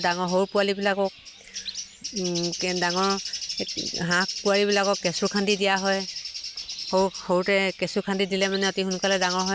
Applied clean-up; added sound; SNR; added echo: none; Bird; 9 dB; none.